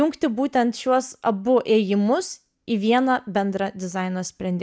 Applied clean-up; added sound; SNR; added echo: none; none; none; none.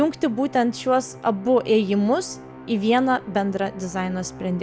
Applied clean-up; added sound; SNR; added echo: none; Musical instrument; 18 dB; none.